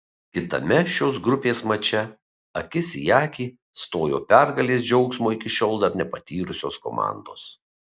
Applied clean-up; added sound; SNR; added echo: none; none; none; none.